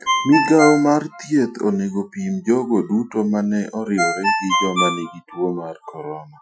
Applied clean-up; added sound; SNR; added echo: classical method Wiener filter.